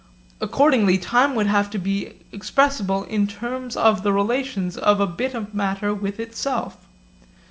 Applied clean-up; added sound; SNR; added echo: none; none; none; none.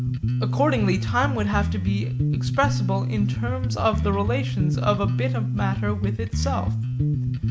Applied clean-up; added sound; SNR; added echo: none; Bass guitar; -3 dB; none.